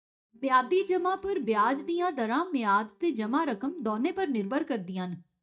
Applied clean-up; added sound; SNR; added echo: neural mask model DeepFilterNet 3.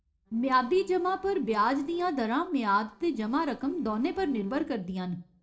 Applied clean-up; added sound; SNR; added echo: neural separator model SepFormer DNS4.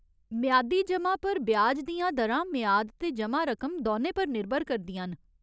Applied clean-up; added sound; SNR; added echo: none; none; none; none.